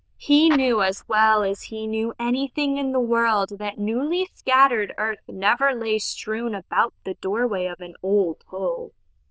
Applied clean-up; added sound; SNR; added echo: neural diffusion model UNIVERSE++.